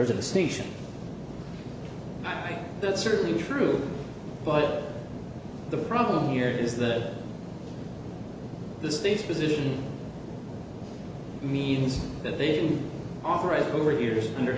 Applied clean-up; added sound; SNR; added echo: none; none; none; none.